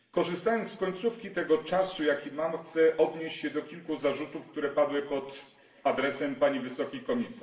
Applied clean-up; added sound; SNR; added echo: none; none; none; reverberation time 0.9 s.